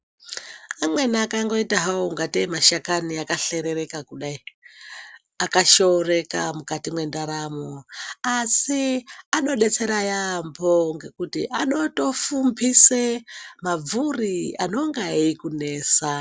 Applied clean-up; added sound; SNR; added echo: none; none; none; none.